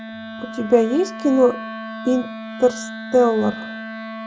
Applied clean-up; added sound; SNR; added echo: none; Wind instrument, woodwind instrument; 11 dB; none.